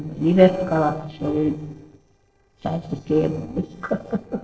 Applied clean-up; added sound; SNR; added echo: neural separator model SepFormer DNS4.